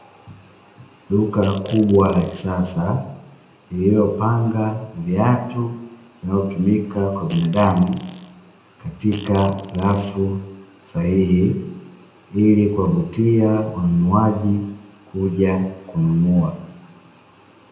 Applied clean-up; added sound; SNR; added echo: none; Fart; 20 dB; reverberation time 0.7 s.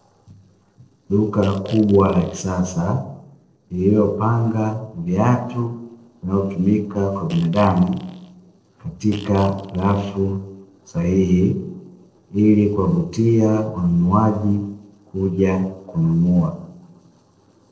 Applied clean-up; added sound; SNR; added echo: neural separator model SepFormer DNS4.